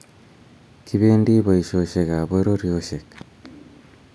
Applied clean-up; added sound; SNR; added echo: none; none; none; none.